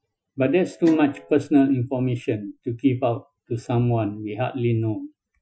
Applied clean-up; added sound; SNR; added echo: classical method Wiener filter.